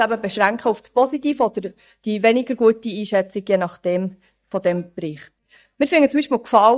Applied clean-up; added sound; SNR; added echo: neural mask model DeepFilterNet 3.